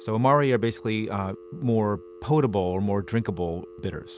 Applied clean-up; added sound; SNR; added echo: none; Telephone; 19 dB; none.